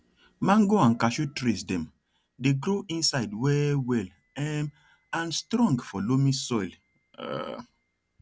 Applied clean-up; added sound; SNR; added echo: none; none; none; none.